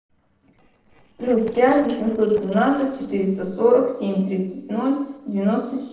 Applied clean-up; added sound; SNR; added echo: neural separator model SepFormer DNS4.